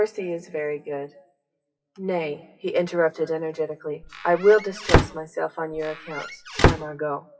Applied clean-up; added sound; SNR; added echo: classical method WPE with log-MMSE.